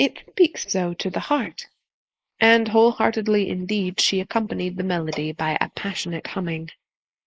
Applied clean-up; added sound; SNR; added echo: neural mask model Resemble Enhance denoiser.